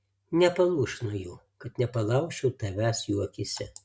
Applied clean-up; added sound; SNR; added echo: none; none; none; none.